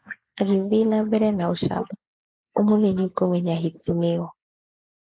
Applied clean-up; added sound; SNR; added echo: neural mask model Resemble Enhance denoiser.